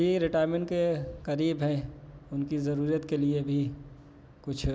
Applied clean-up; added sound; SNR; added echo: none; none; none; none.